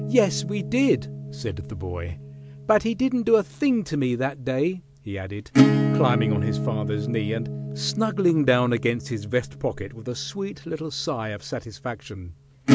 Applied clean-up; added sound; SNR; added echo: none; Acoustic guitar / Strum; 2 dB; none.